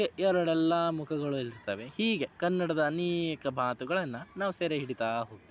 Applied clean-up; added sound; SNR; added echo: none; none; none; none.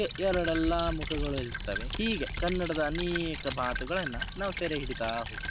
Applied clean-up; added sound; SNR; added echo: none; Stream / Trickle, dribble + Computer keyboard; 3 dB; none.